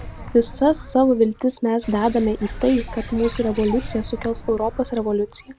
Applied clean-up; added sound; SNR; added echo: none; Bird; 13 dB; none.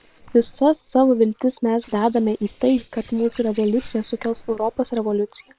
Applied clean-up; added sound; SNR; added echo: neural separator model SepFormer WHAM!.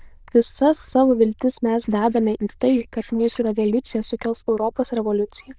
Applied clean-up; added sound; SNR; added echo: neural diffusion model UNIVERSE++.